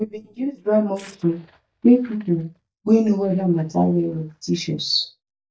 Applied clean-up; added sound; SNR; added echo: neural mask model DeepFilterNet 3.